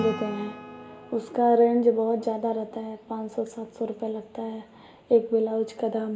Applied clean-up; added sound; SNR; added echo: none; Acoustic guitar / Strum; 18 dB; reverberation time 0.9 s.